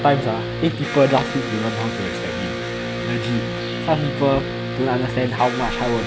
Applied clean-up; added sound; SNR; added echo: none; Electric guitar; 4 dB; none.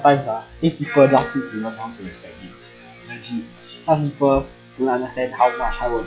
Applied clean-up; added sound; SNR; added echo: classical method log-MMSE.